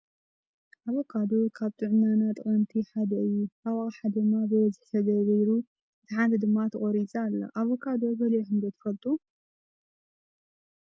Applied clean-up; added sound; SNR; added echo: none; none; none; none.